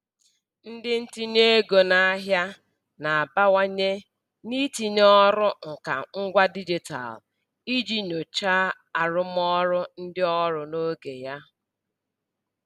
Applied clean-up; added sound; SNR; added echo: none; none; none; none.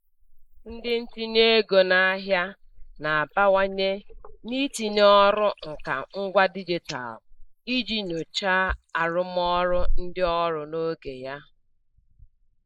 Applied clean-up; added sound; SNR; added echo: neural mask model Resemble Enhance denoiser.